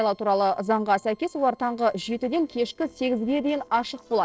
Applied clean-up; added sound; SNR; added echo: neural separator model SepFormer DNS4.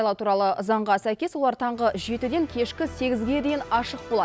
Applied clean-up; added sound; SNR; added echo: none; none; none; none.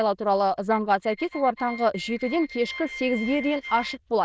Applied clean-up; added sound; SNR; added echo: neural diffusion model UNIVERSE++.